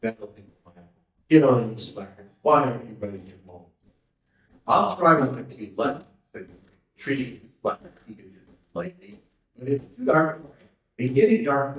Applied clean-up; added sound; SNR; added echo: neural mask model DeepFilterNet 3.